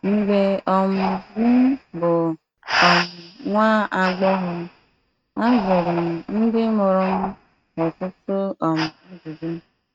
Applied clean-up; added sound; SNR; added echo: neural mask model RNNoise.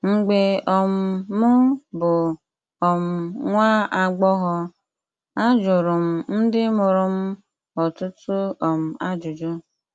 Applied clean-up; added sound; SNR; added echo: none; none; none; none.